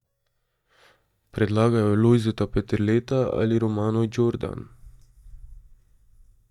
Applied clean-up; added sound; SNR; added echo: neural mask model DeepFilterNet 3.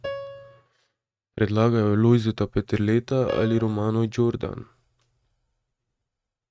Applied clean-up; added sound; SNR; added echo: neural mask model RNNoise.